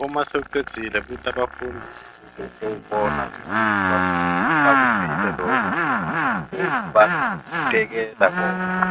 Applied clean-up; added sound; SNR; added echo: neural mask model RNNoise.